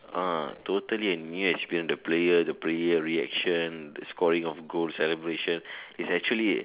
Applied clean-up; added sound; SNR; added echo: none; none; none; none.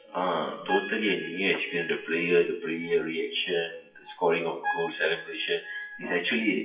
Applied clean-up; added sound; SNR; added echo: classical method WPE with log-MMSE.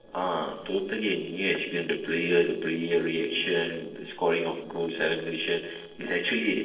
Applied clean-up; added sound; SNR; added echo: neural separator model SepFormer DNS4.